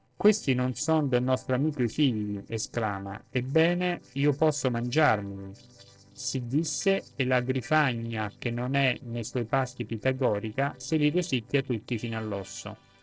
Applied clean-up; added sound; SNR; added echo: neural separator model SepFormer DNS4.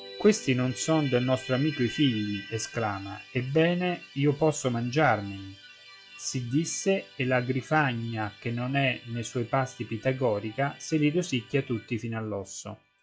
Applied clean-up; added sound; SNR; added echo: classical method log-MMSE.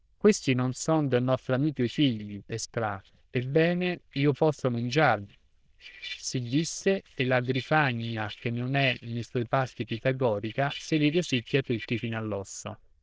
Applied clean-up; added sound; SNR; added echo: neural diffusion model UNIVERSE++.